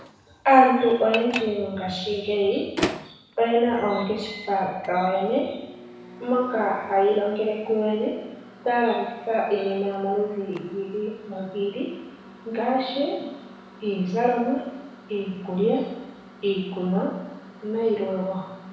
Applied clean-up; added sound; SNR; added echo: none; Microwave oven; 15 dB; reverberation time 1.0 s.